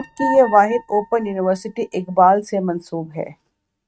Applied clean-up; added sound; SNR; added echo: neural mask model RNNoise.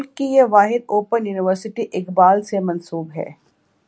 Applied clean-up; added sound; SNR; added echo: none; none; none; none.